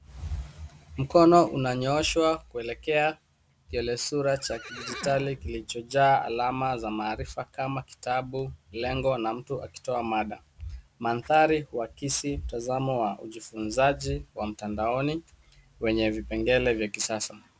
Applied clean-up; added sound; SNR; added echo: none; Livestock, farm animals, working animals; 15 dB; none.